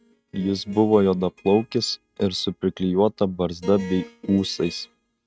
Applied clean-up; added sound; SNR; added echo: neural mask model RNNoise.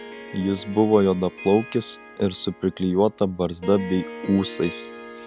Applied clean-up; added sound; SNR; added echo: none; Harp; 15 dB; none.